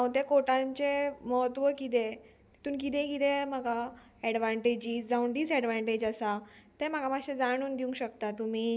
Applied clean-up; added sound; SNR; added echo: none; none; none; none.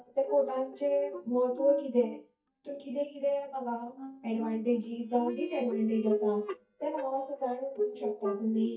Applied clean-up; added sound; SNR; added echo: neural mask model DeepFilterNet 3.